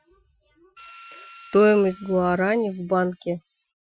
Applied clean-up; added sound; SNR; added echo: classical method Wiener filter.